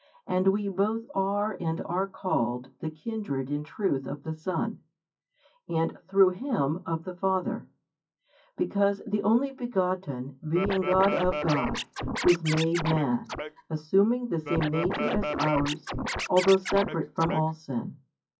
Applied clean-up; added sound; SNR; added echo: classical method WPE with log-MMSE.